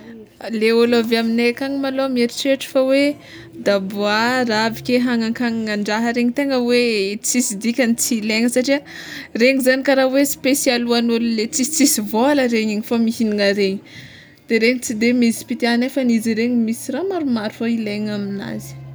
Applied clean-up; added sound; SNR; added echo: none; none; none; none.